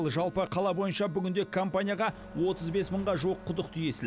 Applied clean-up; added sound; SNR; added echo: none; Bowed string instrument + Wind instrument, woodwind instrument; 18 dB; none.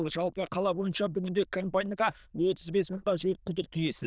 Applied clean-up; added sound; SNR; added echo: neural diffusion model UNIVERSE++.